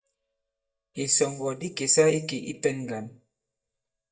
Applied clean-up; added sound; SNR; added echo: neural mask model DeepFilterNet 3.